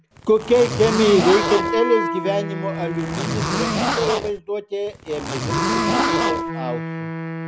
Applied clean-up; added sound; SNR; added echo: none; Wind instrument, woodwind instrument + Zipper (clothing); 2 dB; none.